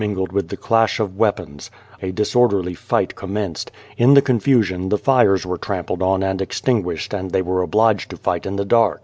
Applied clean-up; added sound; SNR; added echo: none; none; none; none.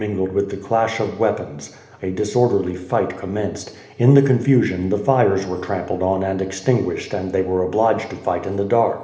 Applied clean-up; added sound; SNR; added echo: none; none; none; reverberation time 1.0 s.